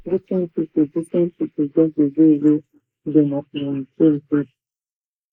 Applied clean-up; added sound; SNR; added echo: neural mask model Resemble Enhance denoiser.